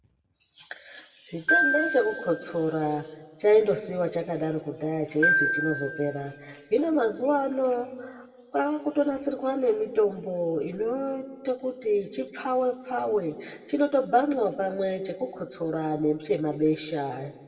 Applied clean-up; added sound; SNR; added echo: none; Glockenspiel; 3 dB; reverberation time 1.4 s.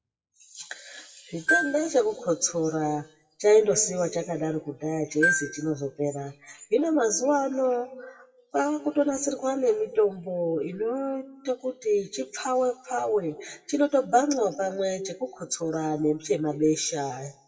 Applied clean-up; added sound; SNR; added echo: classical method WPE with log-MMSE.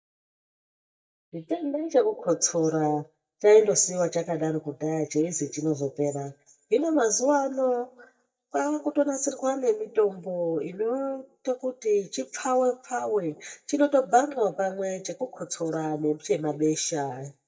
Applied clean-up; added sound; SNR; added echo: neural mask model DeepFilterNet 3.